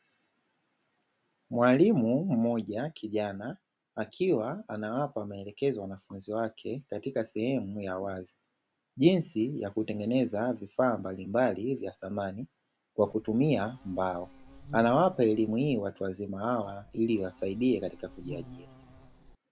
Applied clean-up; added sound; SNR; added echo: none; Insect; 19 dB; none.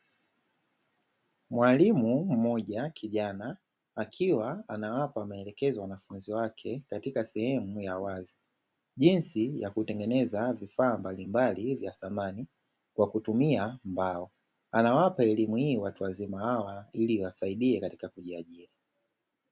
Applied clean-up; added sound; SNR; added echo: none; none; none; none.